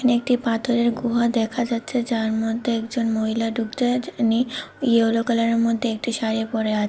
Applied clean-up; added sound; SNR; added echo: none; none; none; none.